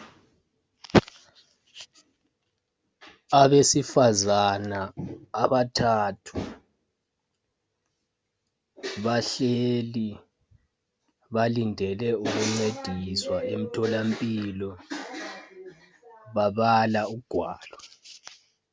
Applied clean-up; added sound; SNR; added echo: none; none; none; none.